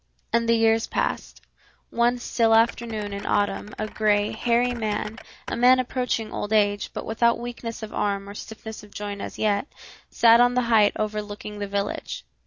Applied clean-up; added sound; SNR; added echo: none; Typing; 17 dB; none.